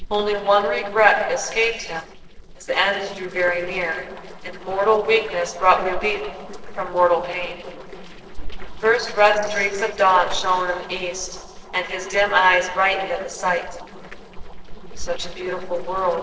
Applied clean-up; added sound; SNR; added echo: neural separator model SepFormer DNS4.